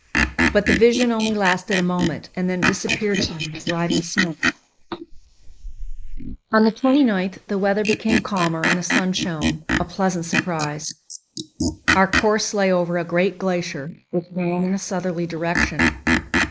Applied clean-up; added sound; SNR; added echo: neural mask model Resemble Enhance denoiser.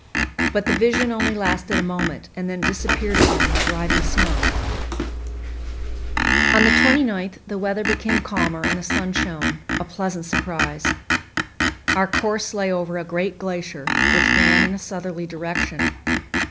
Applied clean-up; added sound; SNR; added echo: none; Bird + Screech; -4 dB; none.